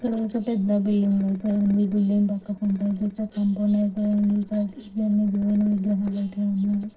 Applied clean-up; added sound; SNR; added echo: neural separator model SepFormer DNS4.